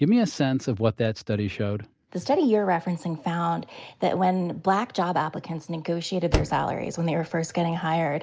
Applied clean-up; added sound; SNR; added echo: none; Slam; 7 dB; none.